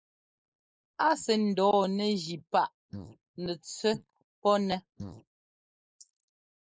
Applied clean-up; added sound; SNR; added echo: neural mask model Resemble Enhance denoiser.